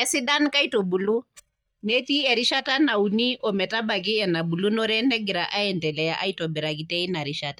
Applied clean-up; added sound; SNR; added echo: neural mask model DeepFilterNet 3.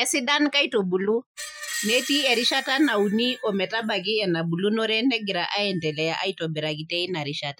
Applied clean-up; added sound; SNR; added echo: classical method Wiener filter.